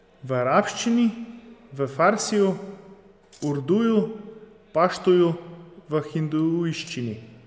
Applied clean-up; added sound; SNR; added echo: none; Scissors; 11 dB; none.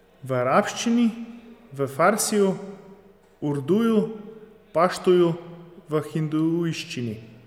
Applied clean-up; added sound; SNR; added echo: none; none; none; none.